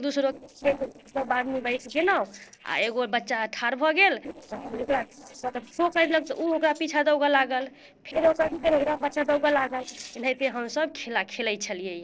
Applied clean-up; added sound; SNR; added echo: neural separator model SepFormer DNS4.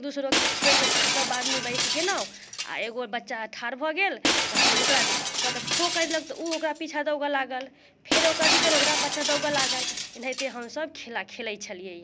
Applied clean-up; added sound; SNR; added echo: none; Shatter; -3 dB; none.